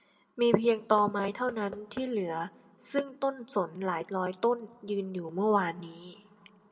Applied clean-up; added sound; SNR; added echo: none; Knock / Wood; 19 dB; reverberation time 0.4 s.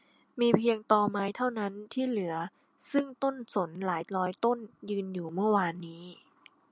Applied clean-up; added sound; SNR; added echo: none; none; none; none.